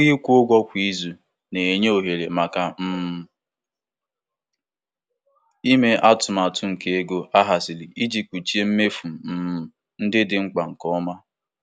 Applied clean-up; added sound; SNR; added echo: none; none; none; none.